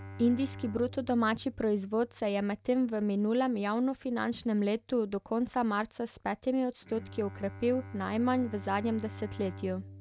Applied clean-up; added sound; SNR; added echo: none; Bowed string instrument; 16 dB; none.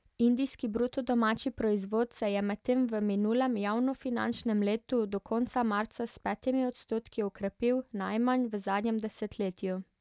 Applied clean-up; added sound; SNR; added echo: none; none; none; none.